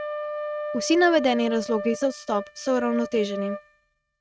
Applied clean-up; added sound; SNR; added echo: neural mask model RNNoise.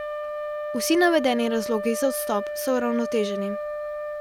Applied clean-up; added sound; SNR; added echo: none; Wind instrument, woodwind instrument; 5 dB; none.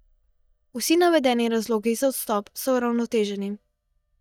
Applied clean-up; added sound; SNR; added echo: neural mask model DeepFilterNet 3.